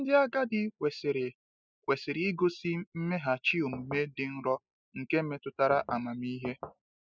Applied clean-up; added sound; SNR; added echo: classical method spectral subtraction.